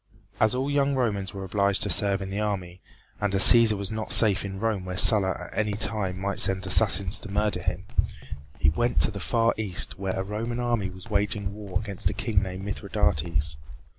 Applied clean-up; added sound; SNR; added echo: none; Run; 0 dB; none.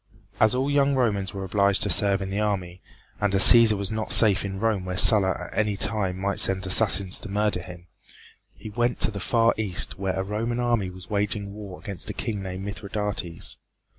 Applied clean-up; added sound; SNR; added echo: none; none; none; none.